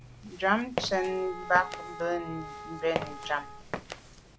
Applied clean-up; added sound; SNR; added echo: none; Wind instrument, woodwind instrument + Walk, footsteps; 8 dB; none.